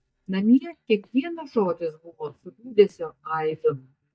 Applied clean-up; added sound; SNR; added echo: neural mask model DeepFilterNet 3.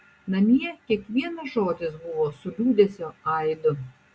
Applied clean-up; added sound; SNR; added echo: none; none; none; none.